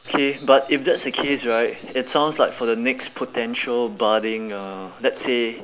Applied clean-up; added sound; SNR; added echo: none; none; none; none.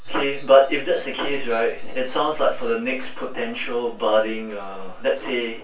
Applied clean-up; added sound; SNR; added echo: none; none; none; reverberation time 0.2 s.